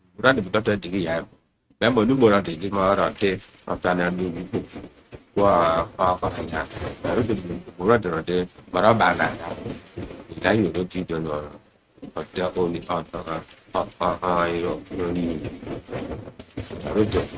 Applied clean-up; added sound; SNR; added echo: neural mask model RNNoise.